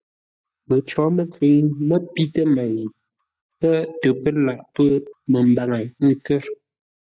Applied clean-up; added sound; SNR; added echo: neural mask model DeepFilterNet 3.